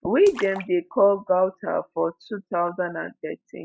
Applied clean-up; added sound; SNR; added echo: classical method log-MMSE.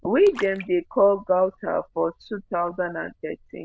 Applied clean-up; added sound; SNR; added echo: neural diffusion model UNIVERSE++.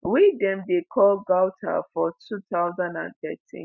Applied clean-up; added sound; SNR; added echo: none; none; none; none.